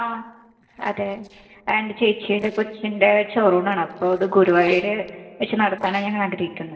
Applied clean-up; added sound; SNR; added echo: neural separator model SepFormer DNS4.